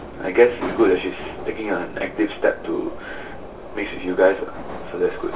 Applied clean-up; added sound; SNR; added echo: none; Subway, metro, underground; 12 dB; reverberation time 0.2 s.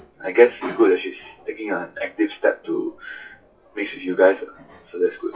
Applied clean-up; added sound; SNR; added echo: classical method WPE with log-MMSE.